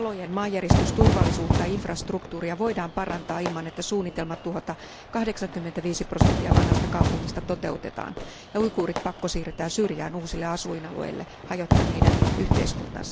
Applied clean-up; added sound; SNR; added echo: none; Fire / Fireworks; -3 dB; none.